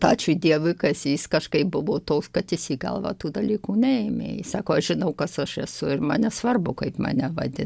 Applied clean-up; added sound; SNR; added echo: none; none; none; none.